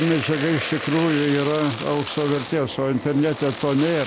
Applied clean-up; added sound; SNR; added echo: none; Domestic sounds, home sounds; 10 dB; none.